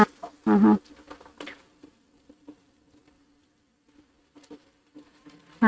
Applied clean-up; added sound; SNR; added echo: neural mask model RNNoise.